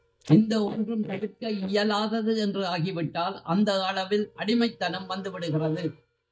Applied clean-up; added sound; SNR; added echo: neural mask model DeepFilterNet 3.